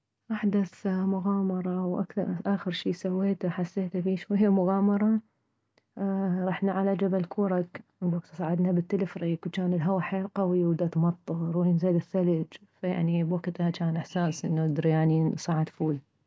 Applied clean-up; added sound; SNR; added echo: none; none; none; none.